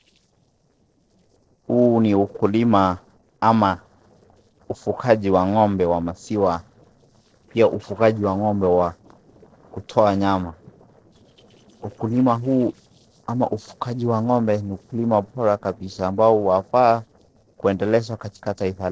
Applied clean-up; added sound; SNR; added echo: neural separator model SepFormer DNS4.